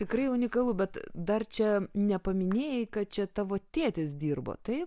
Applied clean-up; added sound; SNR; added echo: none; none; none; none.